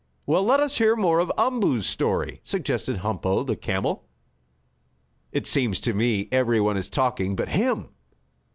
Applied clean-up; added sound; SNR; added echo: none; none; none; none.